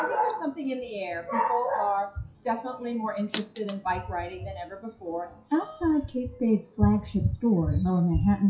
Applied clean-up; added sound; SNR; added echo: classical method WPE with log-MMSE.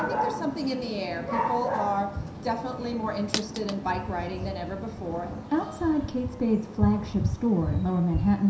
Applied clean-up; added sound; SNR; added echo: none; Dog; 5 dB; reverberation time 0.7 s.